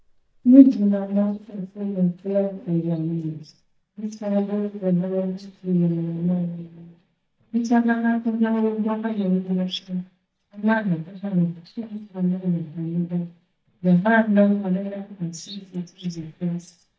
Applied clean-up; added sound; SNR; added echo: neural mask model DeepFilterNet 3.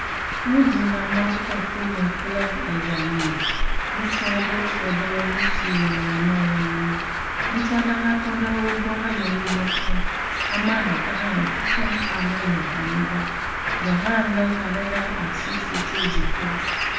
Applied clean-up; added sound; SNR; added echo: none; Bird; 0 dB; reverberation time 0.8 s.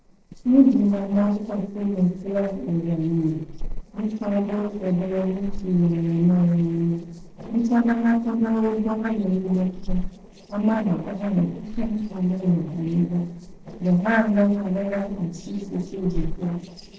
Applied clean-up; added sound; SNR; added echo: neural separator model SepFormer DNS4.